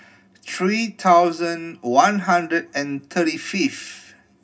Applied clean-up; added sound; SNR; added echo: none; none; none; reverberation time 0.4 s.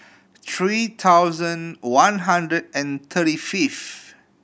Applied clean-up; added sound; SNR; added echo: none; none; none; none.